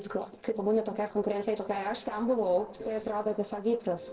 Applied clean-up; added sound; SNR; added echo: neural separator model SepFormer DNS4.